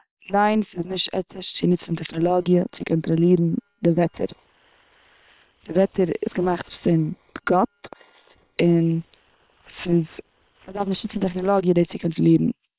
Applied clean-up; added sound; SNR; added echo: neural separator model SepFormer WHAM!.